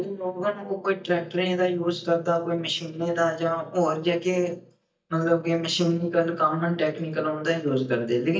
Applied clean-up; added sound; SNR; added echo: neural mask model DeepFilterNet 3.